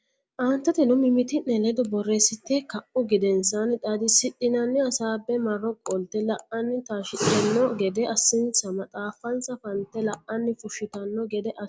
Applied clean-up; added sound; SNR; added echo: none; none; none; none.